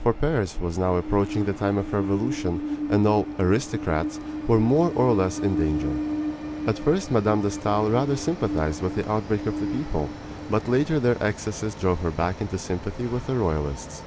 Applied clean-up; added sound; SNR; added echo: none; Train; 7 dB; none.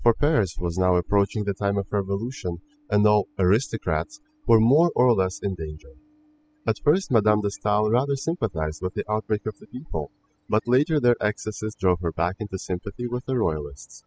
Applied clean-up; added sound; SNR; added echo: classical method spectral subtraction.